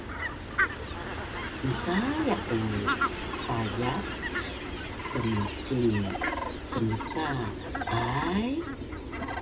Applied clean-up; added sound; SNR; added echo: none; Fowl; 1 dB; reverberation time 0.2 s.